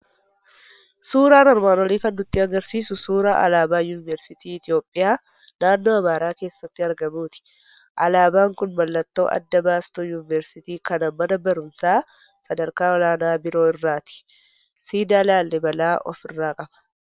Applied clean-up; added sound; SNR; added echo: neural separator model SepFormer WHAM!.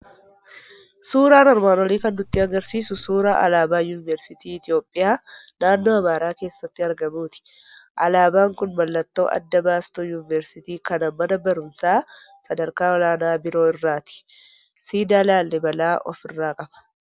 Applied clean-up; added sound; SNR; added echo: none; Raindrop / Drip; 14 dB; none.